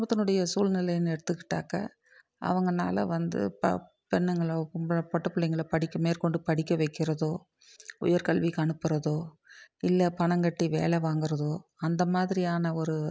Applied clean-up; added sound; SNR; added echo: none; none; none; none.